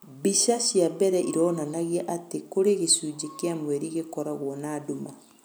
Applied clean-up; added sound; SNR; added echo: none; none; none; none.